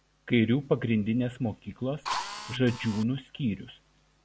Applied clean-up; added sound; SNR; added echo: none; Drill; 7 dB; none.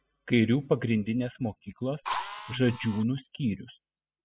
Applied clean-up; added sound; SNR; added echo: classical method spectral subtraction.